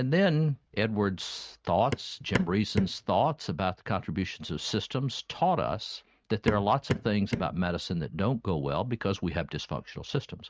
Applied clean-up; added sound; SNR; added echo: neural mask model RNNoise.